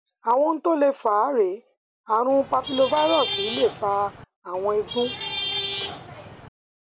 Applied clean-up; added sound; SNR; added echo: none; Traffic noise, roadway noise / Vehicle horn, car horn, honking; 6 dB; none.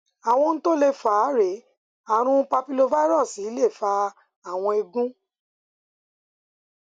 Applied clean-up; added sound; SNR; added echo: none; none; none; none.